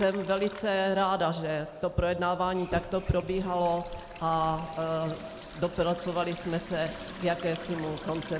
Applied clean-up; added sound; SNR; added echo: none; Sink (filling or washing) / Water tap, faucet; 15 dB; none.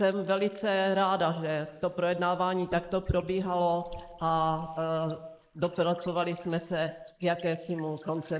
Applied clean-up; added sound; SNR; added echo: neural mask model Resemble Enhance denoiser.